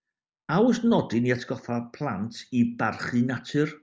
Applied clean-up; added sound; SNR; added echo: none; none; none; none.